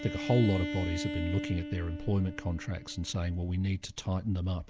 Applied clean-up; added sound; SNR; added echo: none; Bowed string instrument; 9 dB; none.